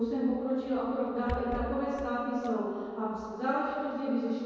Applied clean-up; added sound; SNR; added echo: none; Rattle / Breathing; 13 dB; reverberation time 2.2 s.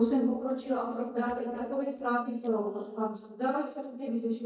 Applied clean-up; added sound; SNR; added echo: neural mask model DeepFilterNet 3.